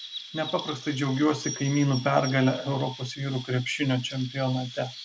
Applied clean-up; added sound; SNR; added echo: none; Chirp, tweet; 14 dB; none.